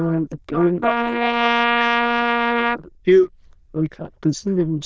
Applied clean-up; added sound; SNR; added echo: neural diffusion model UNIVERSE++.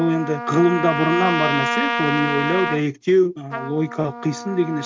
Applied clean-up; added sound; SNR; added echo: none; Trumpet; 4 dB; none.